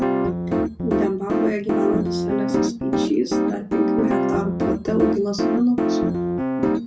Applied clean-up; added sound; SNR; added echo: none; Piano; -4 dB; reverberation time 0.4 s.